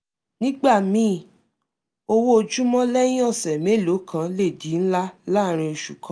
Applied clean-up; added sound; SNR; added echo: none; none; none; none.